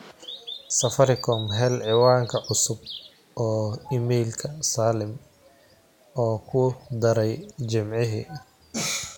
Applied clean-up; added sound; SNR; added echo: none; Bird vocalization, bird call, bird song; 17 dB; none.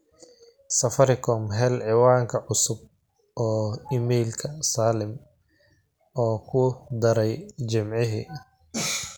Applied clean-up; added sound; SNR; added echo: none; none; none; none.